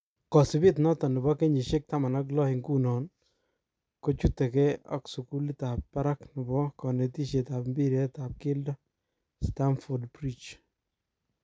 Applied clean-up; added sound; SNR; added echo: none; none; none; none.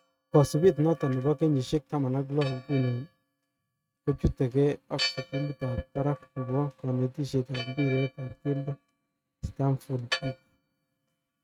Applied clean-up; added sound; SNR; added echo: neural mask model RNNoise.